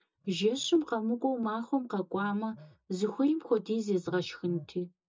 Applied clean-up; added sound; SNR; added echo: neural mask model DeepFilterNet 3.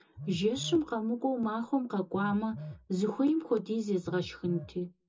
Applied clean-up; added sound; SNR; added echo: none; Telephone; 16 dB; reverberation time 0.2 s.